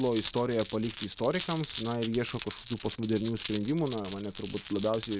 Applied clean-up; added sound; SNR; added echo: none; Glass; 2 dB; none.